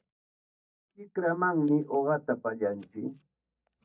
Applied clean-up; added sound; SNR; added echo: neural mask model DeepFilterNet 3.